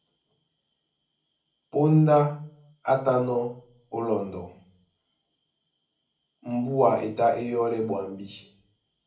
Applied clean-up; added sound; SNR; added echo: none; none; none; reverberation time 0.4 s.